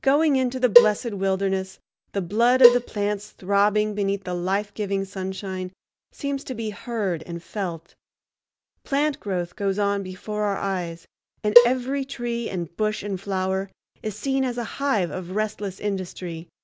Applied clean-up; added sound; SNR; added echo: none; Cowbell; -3 dB; none.